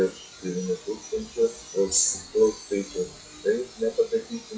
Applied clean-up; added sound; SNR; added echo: classical method WPE with log-MMSE.